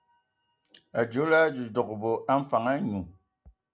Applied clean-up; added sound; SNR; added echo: none; none; none; none.